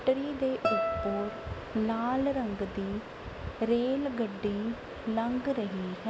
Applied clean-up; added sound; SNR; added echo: none; Guitar; 6 dB; none.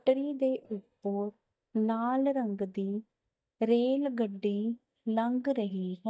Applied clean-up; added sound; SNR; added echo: neural mask model DeepFilterNet 3.